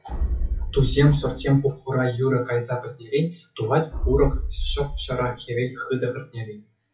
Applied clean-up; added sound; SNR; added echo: classical method WPE with log-MMSE.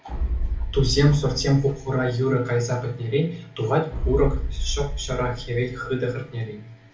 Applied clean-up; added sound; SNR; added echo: none; Boom; 5 dB; reverberation time 0.4 s.